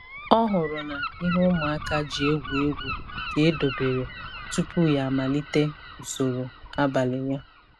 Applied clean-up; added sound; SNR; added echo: none; Gull, seagull; 10 dB; none.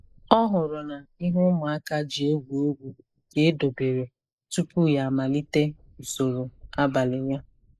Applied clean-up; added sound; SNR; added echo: neural mask model Resemble Enhance denoiser.